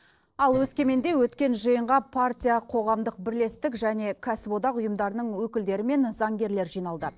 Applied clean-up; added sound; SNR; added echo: neural separator model SepFormer DNS4.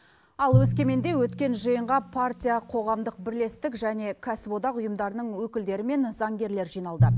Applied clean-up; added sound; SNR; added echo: none; Drum; 3 dB; none.